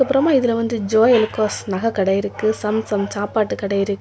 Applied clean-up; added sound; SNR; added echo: none; none; none; none.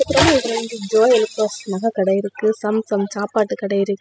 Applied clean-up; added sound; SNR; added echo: classical method spectral subtraction.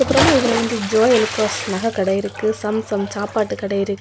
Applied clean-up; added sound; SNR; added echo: none; Bathtub (filling or washing) / Splash, splatter; 7 dB; none.